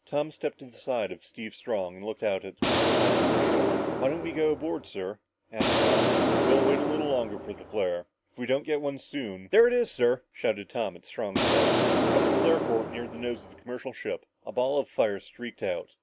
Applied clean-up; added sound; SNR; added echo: none; Explosion; -4 dB; none.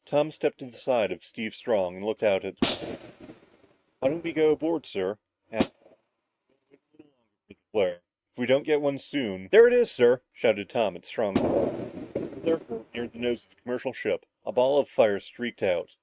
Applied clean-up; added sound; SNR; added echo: neural mask model RNNoise.